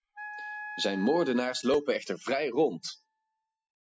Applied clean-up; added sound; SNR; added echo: classical method spectral subtraction.